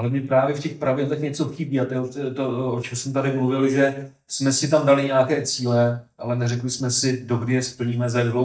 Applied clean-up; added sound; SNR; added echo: neural mask model DeepFilterNet 3.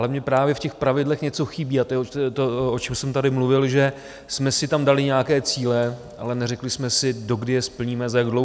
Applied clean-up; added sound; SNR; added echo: none; none; none; none.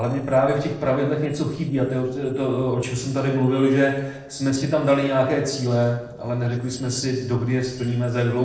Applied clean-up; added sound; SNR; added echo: neural separator model SepFormer DNS4.